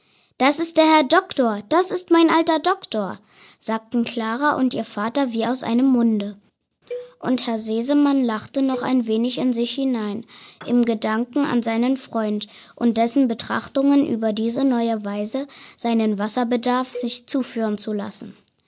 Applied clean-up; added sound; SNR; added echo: none; Piano + Cowbell; 19 dB; none.